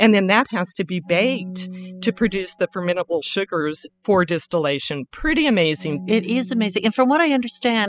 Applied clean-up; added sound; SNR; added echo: classical method spectral subtraction.